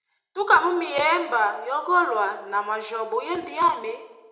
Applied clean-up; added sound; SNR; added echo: none; none; none; reverberation time 0.7 s.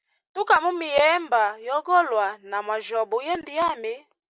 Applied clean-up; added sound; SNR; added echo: none; none; none; none.